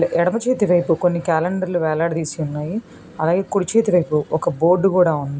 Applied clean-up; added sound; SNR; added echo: none; none; none; none.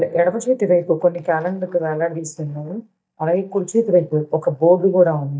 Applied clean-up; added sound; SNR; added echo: neural mask model DeepFilterNet 3.